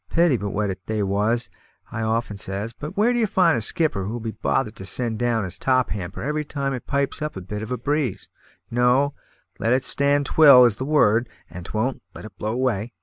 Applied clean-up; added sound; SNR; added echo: none; none; none; none.